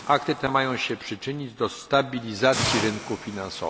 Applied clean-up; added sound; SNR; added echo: none; Hiss; 9 dB; none.